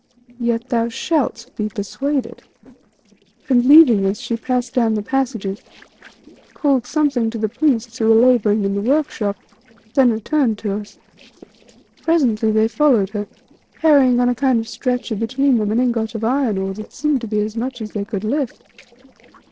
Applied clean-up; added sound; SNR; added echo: neural separator model SepFormer DNS4.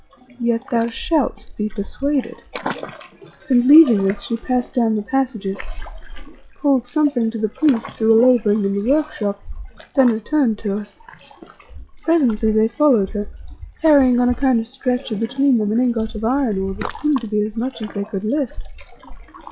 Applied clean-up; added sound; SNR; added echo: classical method log-MMSE.